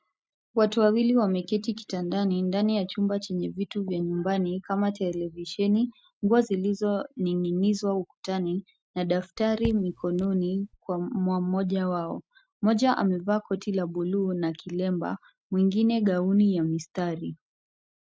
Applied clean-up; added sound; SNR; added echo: neural mask model RNNoise.